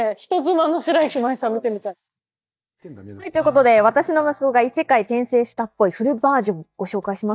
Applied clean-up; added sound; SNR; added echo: neural mask model DeepFilterNet 3.